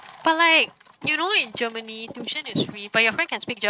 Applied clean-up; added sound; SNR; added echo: neural mask model RNNoise.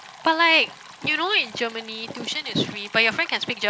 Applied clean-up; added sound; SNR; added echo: none; Stream; 19 dB; none.